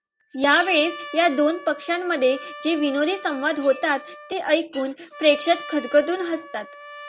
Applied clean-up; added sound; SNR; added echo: none; Trumpet; 17 dB; none.